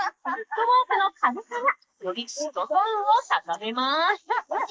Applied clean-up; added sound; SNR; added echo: neural mask model Resemble Enhance denoiser.